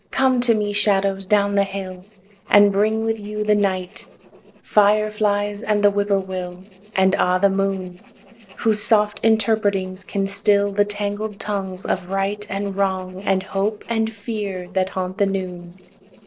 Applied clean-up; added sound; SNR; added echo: neural separator model SepFormer DNS4.